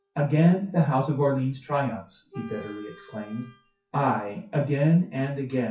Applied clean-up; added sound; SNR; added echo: classical method WPE with log-MMSE.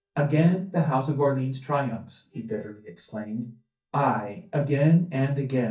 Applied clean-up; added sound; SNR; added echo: neural mask model DeepFilterNet 3.